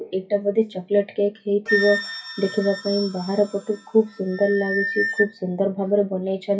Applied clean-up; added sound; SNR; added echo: classical method WPE with log-MMSE.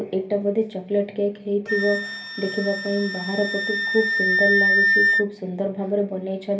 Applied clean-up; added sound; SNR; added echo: none; Wind instrument, woodwind instrument; 0 dB; reverberation time 0.3 s.